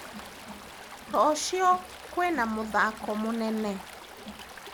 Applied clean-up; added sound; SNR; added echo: none; Stream + Crowd; 14 dB; none.